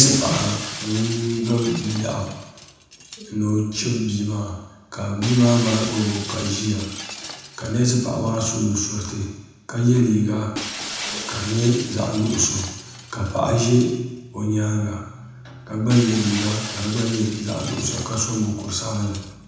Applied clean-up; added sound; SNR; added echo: none; Shatter; 12 dB; reverberation time 1.1 s.